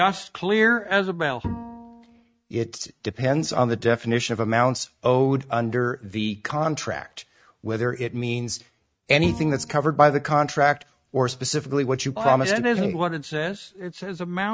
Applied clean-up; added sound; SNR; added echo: neural mask model RNNoise.